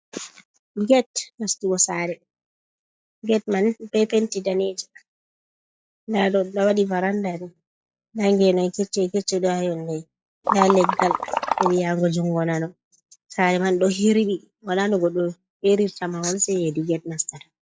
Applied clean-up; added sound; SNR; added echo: classical method log-MMSE.